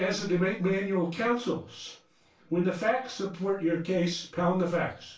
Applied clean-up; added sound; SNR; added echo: none; none; none; reverberation time 0.2 s.